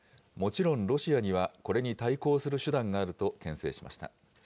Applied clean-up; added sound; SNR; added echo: none; none; none; none.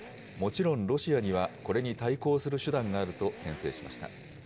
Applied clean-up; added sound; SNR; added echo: none; Accelerating, revving, vroom; 16 dB; none.